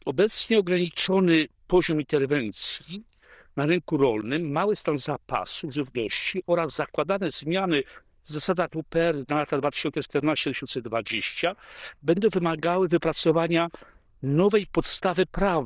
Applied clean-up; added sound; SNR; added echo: neural diffusion model UNIVERSE++.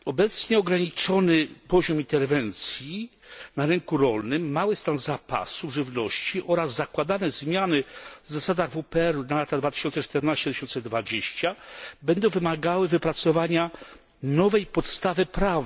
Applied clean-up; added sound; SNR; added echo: none; none; none; none.